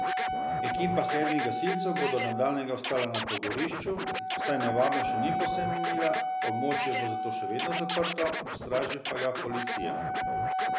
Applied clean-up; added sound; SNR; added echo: none; Wind instrument, woodwind instrument + Scratching (performance technique); -1 dB; none.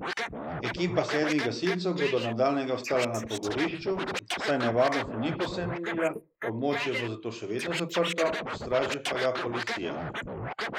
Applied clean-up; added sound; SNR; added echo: neural mask model Resemble Enhance denoiser.